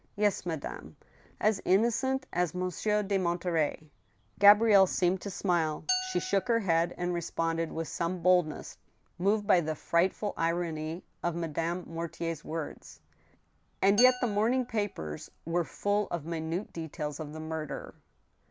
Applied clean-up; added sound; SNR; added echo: none; Glass; 11 dB; none.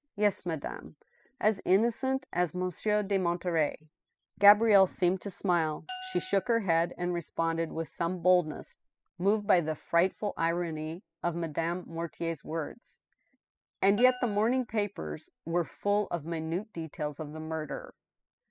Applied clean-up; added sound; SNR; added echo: classical method spectral subtraction.